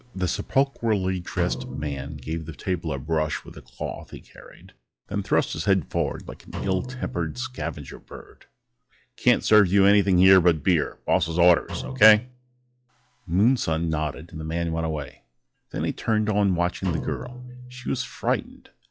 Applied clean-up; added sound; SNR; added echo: classical method log-MMSE.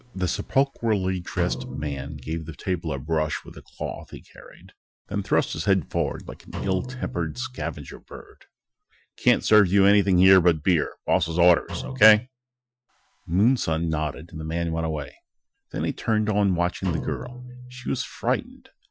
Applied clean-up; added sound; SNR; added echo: classical method Wiener filter.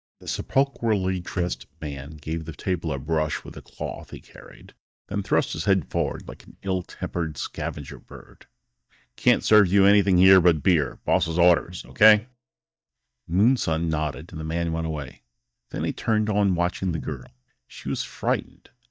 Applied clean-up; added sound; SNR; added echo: neural mask model DeepFilterNet 3.